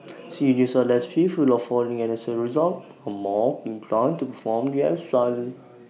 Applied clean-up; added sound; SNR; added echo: none; none; none; none.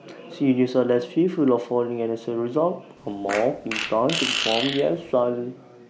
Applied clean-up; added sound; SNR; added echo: none; Fart; 6 dB; none.